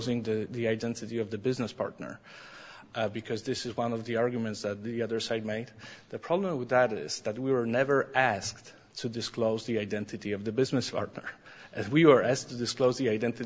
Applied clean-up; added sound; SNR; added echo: none; none; none; none.